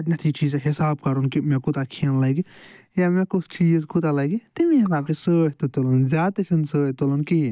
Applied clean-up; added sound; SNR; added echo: neural mask model DeepFilterNet 3.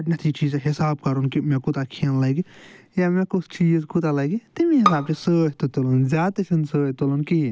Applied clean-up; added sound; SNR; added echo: none; Bowed string instrument; 8 dB; none.